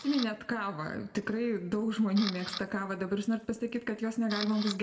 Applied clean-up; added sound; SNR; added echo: none; Camera; 13 dB; reverberation time 1.1 s.